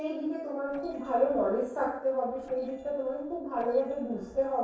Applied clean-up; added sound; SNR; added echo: neural separator model SepFormer DNS4.